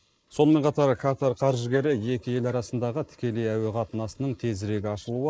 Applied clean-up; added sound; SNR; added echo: neural mask model Resemble Enhance denoiser.